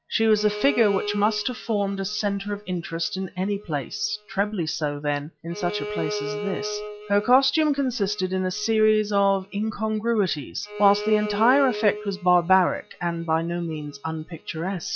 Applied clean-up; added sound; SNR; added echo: classical method log-MMSE.